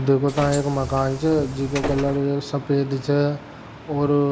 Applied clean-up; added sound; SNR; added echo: none; Bus; 10 dB; none.